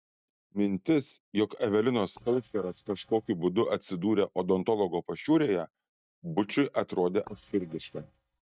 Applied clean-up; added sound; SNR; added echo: neural mask model DeepFilterNet 3.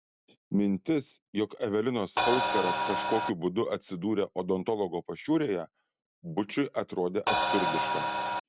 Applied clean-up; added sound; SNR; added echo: none; Crash cymbal; -2 dB; none.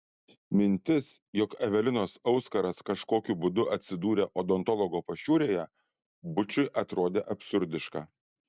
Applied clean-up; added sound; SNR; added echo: none; none; none; none.